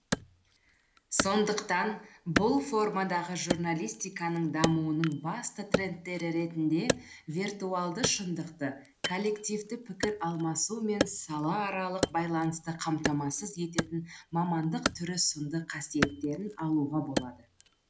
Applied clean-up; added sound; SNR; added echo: none; Wood; 6 dB; none.